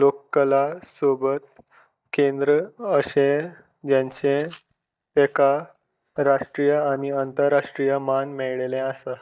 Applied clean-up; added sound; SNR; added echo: neural mask model DeepFilterNet 3.